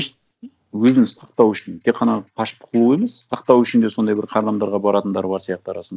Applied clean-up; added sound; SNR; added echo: neural mask model DeepFilterNet 3.